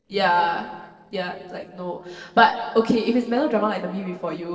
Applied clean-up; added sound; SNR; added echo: neural separator model SepFormer DNS4.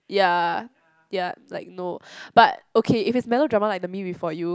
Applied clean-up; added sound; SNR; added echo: none; none; none; none.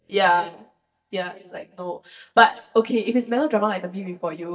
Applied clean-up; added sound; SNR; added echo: neural mask model DeepFilterNet 3.